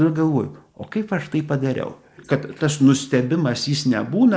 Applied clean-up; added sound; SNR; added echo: neural mask model Resemble Enhance denoiser.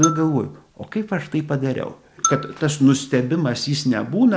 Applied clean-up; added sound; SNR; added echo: none; Marimba, xylophone; 10 dB; none.